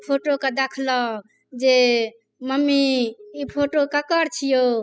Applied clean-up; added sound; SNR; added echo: classical method spectral subtraction.